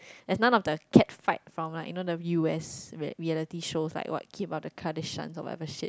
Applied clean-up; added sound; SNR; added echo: none; none; none; none.